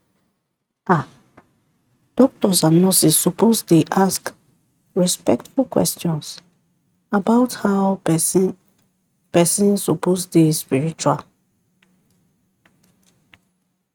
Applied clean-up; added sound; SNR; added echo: neural mask model RNNoise.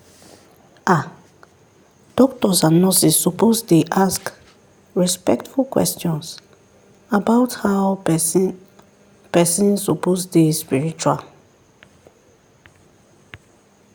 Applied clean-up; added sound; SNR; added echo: none; none; none; none.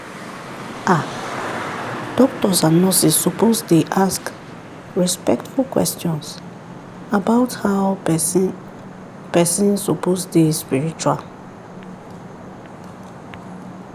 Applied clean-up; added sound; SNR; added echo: none; Traffic noise, roadway noise; 13 dB; none.